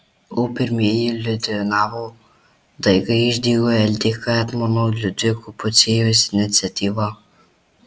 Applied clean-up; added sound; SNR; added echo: none; none; none; none.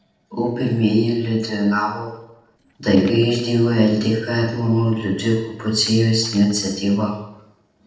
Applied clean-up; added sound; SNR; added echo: neural separator model SepFormer DNS4.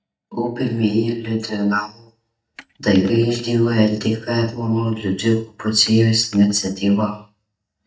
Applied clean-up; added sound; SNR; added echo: neural mask model DeepFilterNet 3.